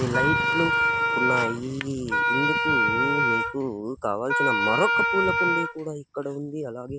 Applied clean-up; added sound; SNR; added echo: none; Wind instrument, woodwind instrument; -4 dB; none.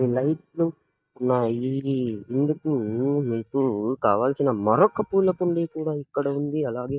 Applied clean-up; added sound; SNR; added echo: neural mask model DeepFilterNet 3.